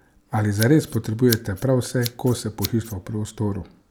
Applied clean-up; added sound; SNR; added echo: none; Scissors; 14 dB; none.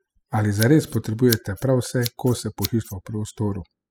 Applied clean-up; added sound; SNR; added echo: classical method spectral subtraction.